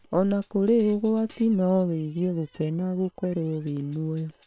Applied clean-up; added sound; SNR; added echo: neural separator model SepFormer WHAM!.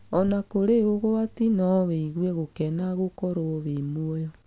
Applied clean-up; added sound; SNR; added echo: none; none; none; none.